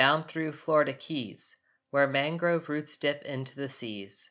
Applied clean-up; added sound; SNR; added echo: none; none; none; none.